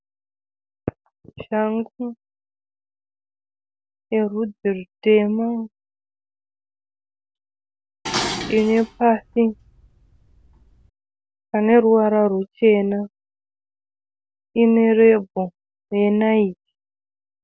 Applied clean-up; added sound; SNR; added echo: none; Dishes, pots, and pans; 9 dB; none.